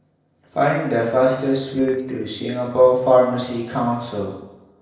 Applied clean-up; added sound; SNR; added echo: neural separator model SepFormer DNS4.